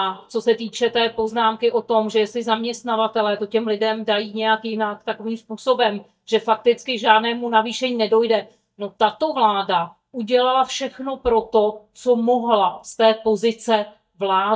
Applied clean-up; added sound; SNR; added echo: neural mask model DeepFilterNet 3.